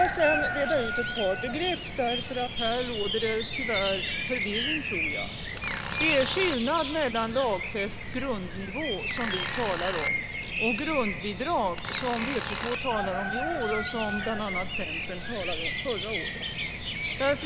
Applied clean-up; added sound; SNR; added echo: none; Tools + Bird vocalization, bird call, bird song; 0 dB; none.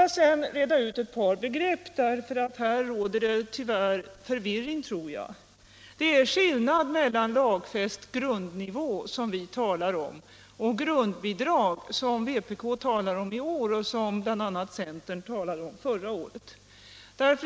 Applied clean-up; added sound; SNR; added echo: none; none; none; none.